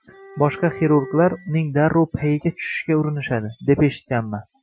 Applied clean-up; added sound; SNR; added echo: classical method Wiener filter.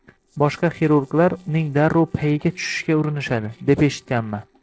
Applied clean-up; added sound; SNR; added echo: neural separator model SepFormer DNS4.